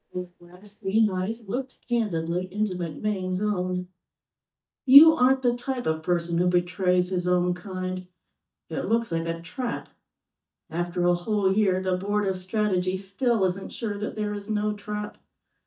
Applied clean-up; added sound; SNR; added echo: neural mask model DeepFilterNet 3.